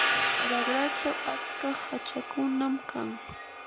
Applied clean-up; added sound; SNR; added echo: none; Hi-hat; -1 dB; none.